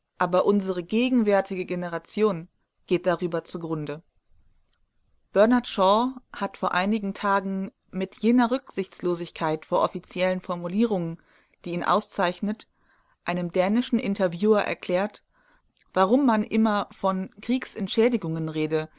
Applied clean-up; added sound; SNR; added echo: none; none; none; none.